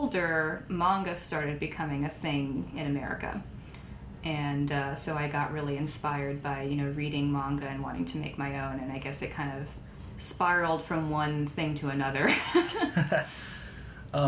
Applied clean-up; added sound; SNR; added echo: none; Bird; 10 dB; none.